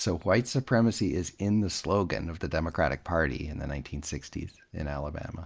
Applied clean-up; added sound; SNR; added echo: none; none; none; none.